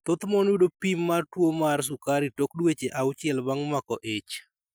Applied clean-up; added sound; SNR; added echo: none; none; none; none.